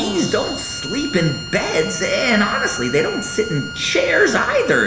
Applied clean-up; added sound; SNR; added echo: none; Bowed string instrument; 11 dB; reverberation time 0.9 s.